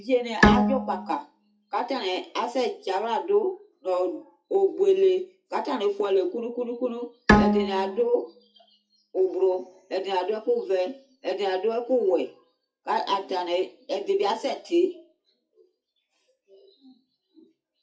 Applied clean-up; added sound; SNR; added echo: classical method WPE with log-MMSE.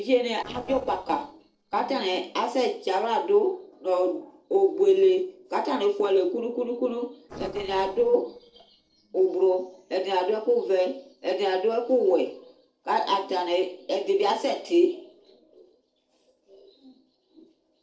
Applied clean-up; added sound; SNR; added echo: neural separator model SepFormer DNS4.